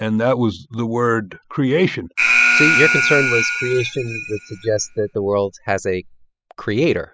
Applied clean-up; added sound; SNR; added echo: classical method spectral subtraction.